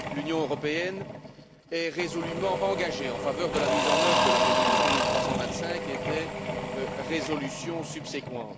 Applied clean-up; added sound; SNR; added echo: none; Engine / Drill / Mechanisms; -3 dB; none.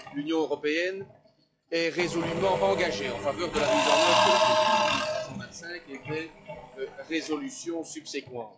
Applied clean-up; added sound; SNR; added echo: classical method log-MMSE.